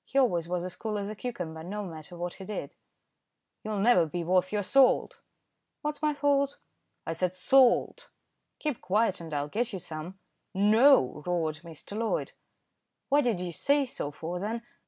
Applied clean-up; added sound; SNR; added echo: none; none; none; none.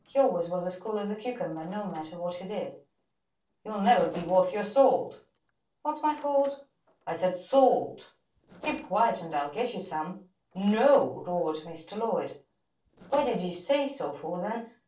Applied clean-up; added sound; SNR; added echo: neural separator model SepFormer DNS4.